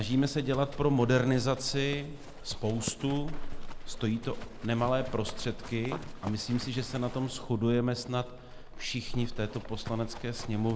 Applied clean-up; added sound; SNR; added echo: none; Livestock, farm animals, working animals; 8 dB; none.